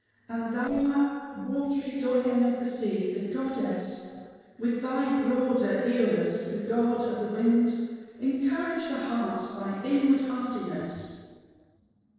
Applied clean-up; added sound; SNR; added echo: neural separator model SepFormer DNS4.